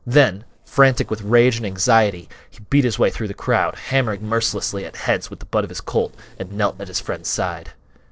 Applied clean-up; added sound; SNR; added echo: neural separator model SepFormer DNS4.